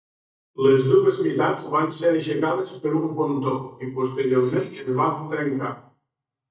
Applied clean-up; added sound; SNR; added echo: neural mask model DeepFilterNet 3.